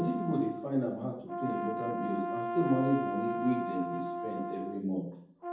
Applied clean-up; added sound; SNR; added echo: none; Brass instrument; 4 dB; reverberation time 0.7 s.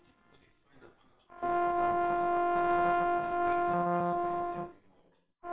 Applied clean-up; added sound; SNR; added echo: neural separator model SepFormer WHAMR!.